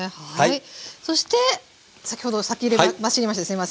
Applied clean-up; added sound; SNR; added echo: none; none; none; none.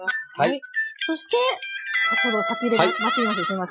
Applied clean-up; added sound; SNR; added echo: classical method Wiener filter.